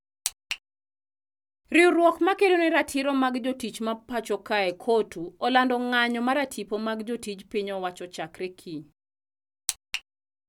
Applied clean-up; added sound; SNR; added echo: none; none; none; none.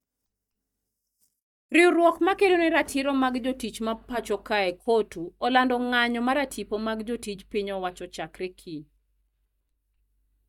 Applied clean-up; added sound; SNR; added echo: neural mask model DeepFilterNet 3.